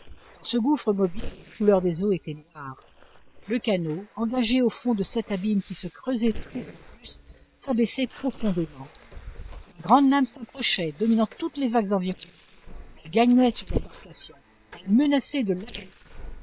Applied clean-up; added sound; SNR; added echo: neural separator model SepFormer WHAM!.